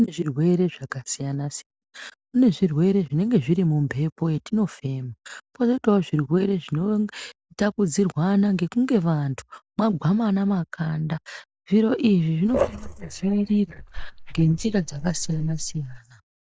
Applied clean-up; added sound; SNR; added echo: neural mask model DeepFilterNet 3.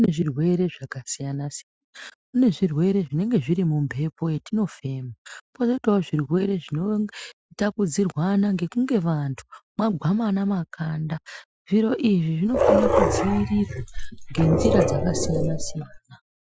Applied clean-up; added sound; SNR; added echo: classical method Wiener filter.